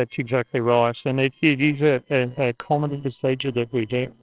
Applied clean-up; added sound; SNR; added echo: neural separator model SepFormer WHAMR!.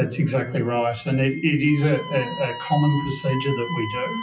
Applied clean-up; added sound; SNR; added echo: classical method WPE with log-MMSE.